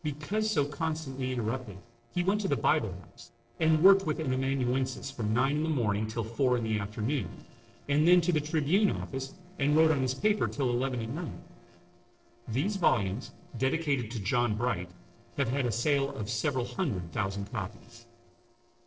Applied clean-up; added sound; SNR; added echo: neural separator model SepFormer DNS4.